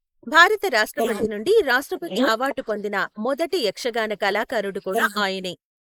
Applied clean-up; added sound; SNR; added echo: neural mask model Resemble Enhance denoiser.